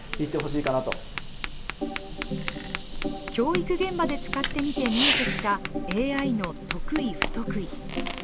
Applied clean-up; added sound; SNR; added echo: none; Tap + Fireworks; 3 dB; none.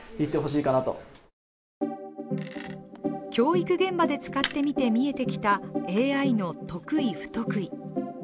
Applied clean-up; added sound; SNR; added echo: none; none; none; none.